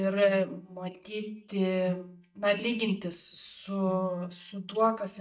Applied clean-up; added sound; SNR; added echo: neural mask model DeepFilterNet 3.